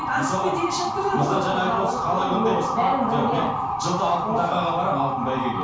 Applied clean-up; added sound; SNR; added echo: none; Motor vehicle (road) / Siren; 2 dB; reverberation time 0.5 s.